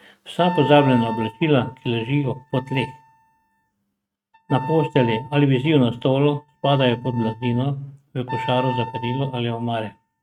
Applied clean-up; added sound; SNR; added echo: neural mask model RNNoise.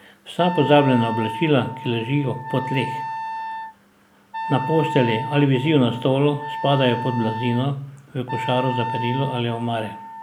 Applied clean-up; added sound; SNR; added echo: none; Wind instrument, woodwind instrument; 8 dB; none.